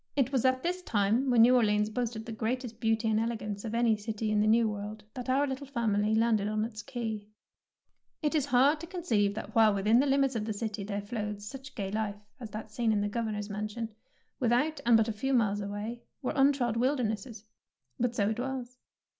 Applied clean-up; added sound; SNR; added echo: none; none; none; none.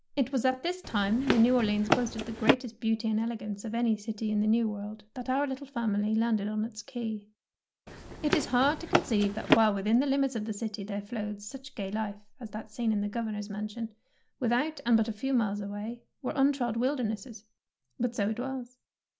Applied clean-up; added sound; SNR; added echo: none; Run; 1 dB; none.